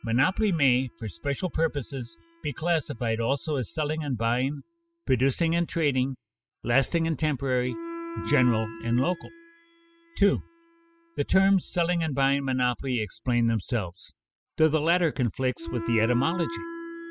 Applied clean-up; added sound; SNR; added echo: classical method spectral subtraction.